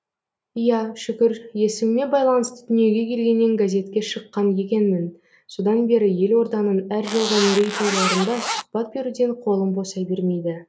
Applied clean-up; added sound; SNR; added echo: none; Zipper (clothing); 4 dB; none.